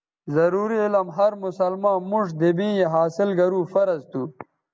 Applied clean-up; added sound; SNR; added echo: none; none; none; none.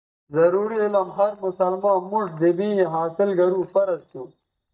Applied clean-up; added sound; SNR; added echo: neural mask model DeepFilterNet 3.